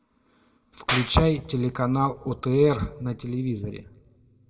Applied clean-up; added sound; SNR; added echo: none; Clapping; 11 dB; reverberation time 0.8 s.